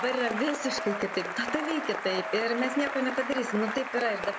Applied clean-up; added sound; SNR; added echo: none; Applause / Cheering; 4 dB; none.